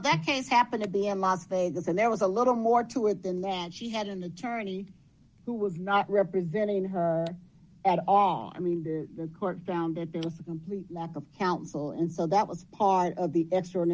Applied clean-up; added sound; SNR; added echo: none; none; none; none.